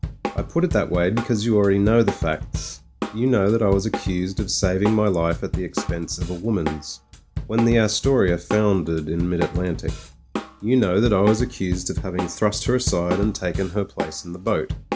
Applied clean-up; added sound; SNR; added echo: none; Drum kit; 8 dB; none.